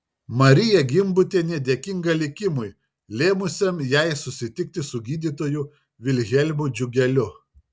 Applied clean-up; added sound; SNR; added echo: none; none; none; none.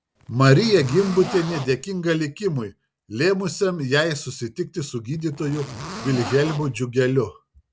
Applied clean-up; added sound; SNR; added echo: none; Zipper (clothing); 12 dB; none.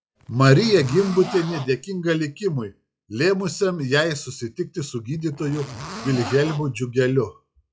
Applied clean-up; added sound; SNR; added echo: classical method log-MMSE.